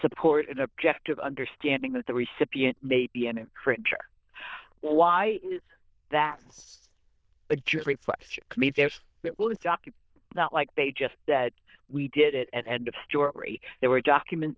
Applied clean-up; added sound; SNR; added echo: neural diffusion model UNIVERSE++.